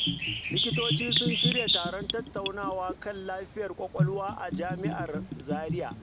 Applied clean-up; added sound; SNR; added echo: none; Bathtub (filling or washing) / Gurgling + Bird; -4 dB; none.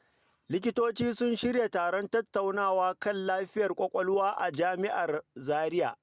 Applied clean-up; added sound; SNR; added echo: none; none; none; none.